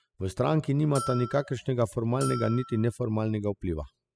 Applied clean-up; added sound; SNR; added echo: classical method spectral subtraction.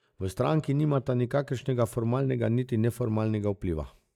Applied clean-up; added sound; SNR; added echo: neural mask model DeepFilterNet 3.